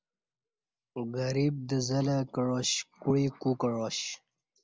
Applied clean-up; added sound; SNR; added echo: none; none; none; none.